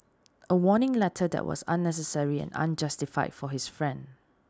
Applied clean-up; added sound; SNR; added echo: none; none; none; none.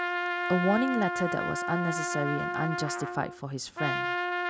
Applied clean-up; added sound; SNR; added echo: none; Trumpet; 1 dB; none.